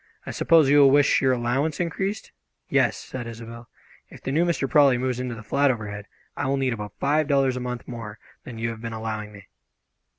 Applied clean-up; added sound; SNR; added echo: none; none; none; none.